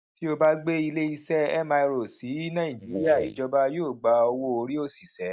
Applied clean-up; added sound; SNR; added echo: neural mask model Resemble Enhance denoiser.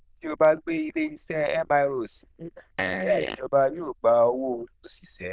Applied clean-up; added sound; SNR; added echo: neural diffusion model UNIVERSE++.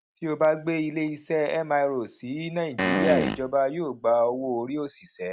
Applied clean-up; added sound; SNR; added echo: none; Fart; -1 dB; none.